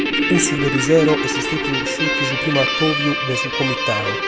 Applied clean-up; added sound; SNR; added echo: none; Guitar; -1 dB; none.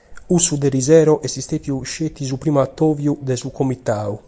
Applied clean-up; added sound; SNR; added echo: none; none; none; none.